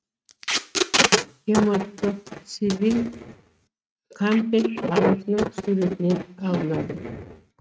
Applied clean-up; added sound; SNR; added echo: neural mask model RNNoise.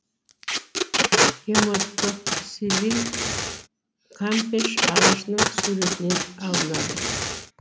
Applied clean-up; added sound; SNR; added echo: none; Packing tape, duct tape; -4 dB; none.